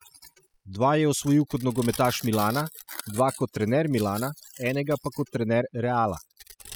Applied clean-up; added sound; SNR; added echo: classical method spectral subtraction.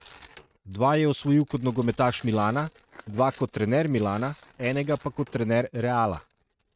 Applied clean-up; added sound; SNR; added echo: neural mask model RNNoise.